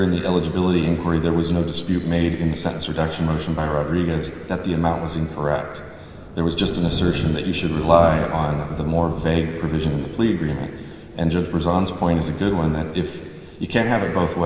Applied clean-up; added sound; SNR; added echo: none; Thunder; 14 dB; reverberation time 2.6 s.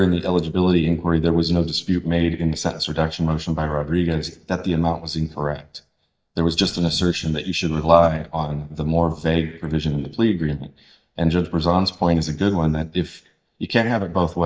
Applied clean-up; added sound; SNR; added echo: neural mask model DeepFilterNet 3.